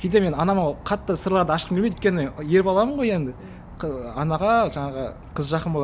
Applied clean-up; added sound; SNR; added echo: none; Insect / Frog; 17 dB; none.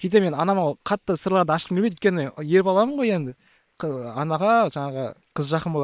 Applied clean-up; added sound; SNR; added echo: neural separator model SepFormer WHAM!.